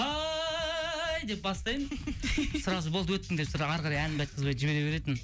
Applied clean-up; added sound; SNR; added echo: none; none; none; none.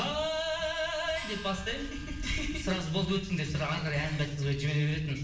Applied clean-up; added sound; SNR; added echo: none; Gong; 18 dB; reverberation time 0.7 s.